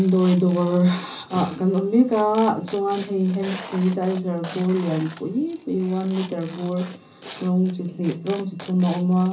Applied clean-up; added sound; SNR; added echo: none; Tearing; 12 dB; reverberation time 0.5 s.